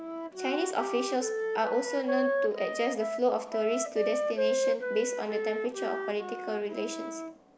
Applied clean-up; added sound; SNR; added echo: none; Wind instrument, woodwind instrument; 1 dB; none.